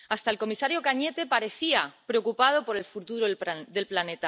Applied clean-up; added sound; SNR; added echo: none; none; none; none.